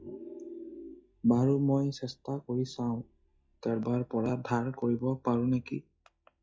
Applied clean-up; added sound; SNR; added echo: classical method log-MMSE.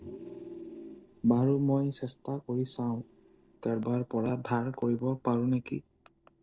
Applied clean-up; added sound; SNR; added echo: neural separator model SepFormer DNS4.